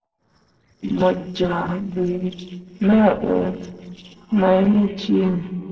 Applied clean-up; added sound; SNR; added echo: neural separator model SepFormer DNS4.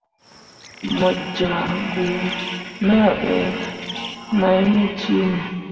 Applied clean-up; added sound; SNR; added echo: none; Bird; 16 dB; reverberation time 2.2 s.